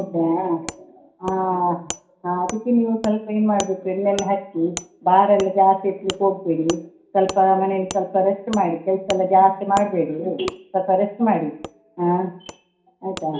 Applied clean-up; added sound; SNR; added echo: none; Wood; 17 dB; reverberation time 0.5 s.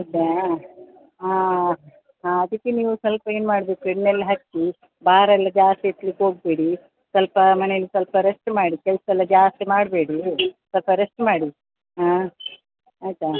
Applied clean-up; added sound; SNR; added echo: none; none; none; none.